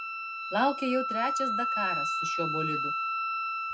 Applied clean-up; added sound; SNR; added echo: none; Wind instrument, woodwind instrument; -2 dB; none.